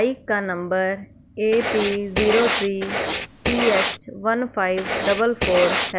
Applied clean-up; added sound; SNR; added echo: none; Writing; 0 dB; none.